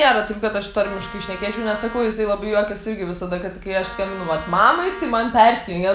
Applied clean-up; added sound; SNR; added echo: none; Wind instrument, woodwind instrument; 16 dB; none.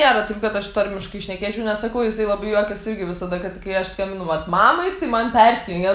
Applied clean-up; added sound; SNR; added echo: none; none; none; none.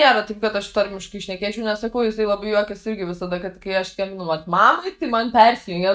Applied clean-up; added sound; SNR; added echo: neural mask model DeepFilterNet 3.